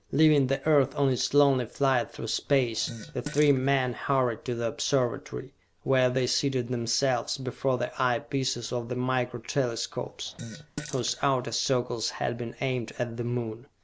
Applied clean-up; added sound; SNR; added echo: none; Fart; 14 dB; none.